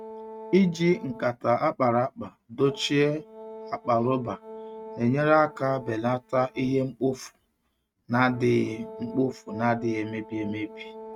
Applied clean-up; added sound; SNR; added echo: neural mask model RNNoise.